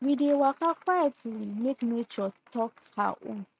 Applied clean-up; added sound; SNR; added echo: neural mask model RNNoise.